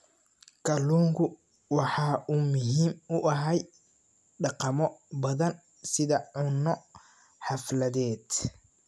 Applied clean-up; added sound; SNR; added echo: none; none; none; none.